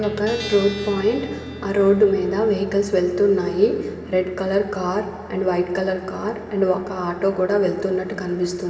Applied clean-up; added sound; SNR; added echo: none; Guitar; 18 dB; reverberation time 2.5 s.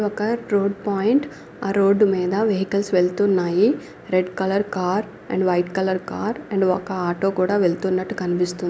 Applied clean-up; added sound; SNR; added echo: none; none; none; none.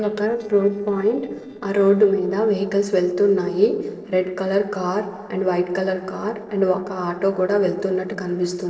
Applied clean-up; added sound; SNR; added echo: neural separator model SepFormer DNS4.